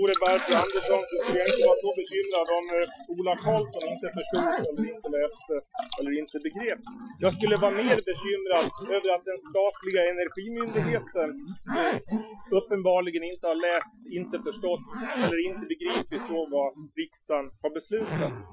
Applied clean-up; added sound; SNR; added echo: classical method Wiener filter.